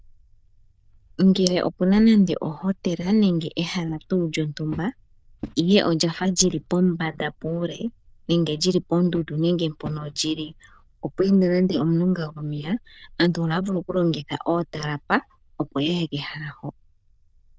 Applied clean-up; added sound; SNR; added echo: neural diffusion model UNIVERSE++.